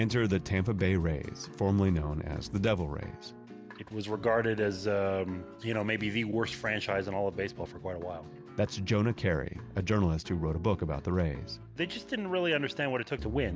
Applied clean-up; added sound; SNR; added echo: none; none; none; none.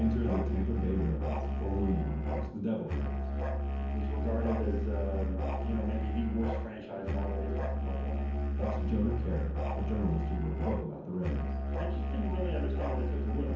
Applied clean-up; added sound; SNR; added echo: none; Musical instrument; -3 dB; reverberation time 0.9 s.